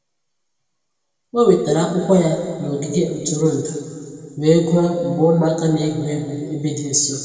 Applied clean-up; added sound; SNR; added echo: none; none; none; reverberation time 2.1 s.